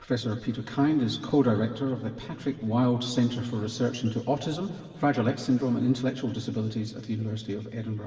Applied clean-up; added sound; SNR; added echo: none; none; none; reverberation time 2.3 s.